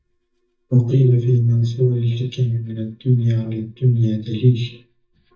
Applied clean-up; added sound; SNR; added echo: neural mask model DeepFilterNet 3.